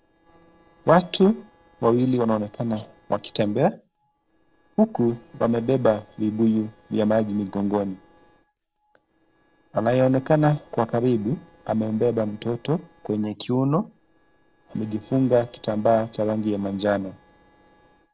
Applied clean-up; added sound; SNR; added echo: neural separator model SepFormer DNS4.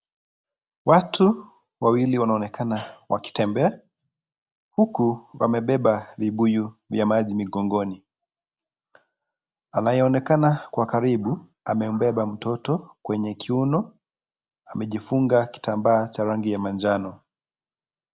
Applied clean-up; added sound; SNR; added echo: none; none; none; none.